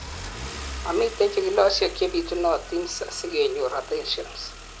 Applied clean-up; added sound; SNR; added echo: none; Engine starting / Car; 12 dB; none.